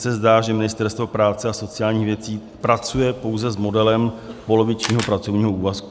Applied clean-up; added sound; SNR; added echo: none; Camera; 16 dB; none.